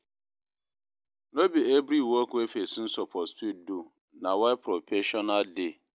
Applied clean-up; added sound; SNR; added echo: none; none; none; none.